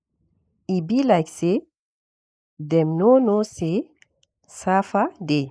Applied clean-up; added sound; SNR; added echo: neural mask model Resemble Enhance denoiser.